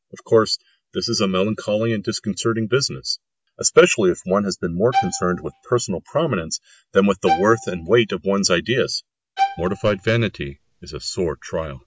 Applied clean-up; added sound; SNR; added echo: none; Bowed string instrument; 6 dB; none.